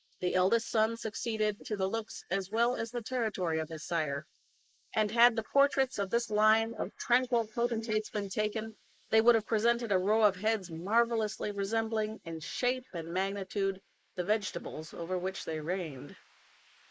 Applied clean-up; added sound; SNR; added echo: neural mask model Resemble Enhance denoiser.